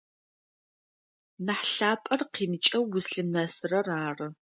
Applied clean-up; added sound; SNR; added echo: none; none; none; none.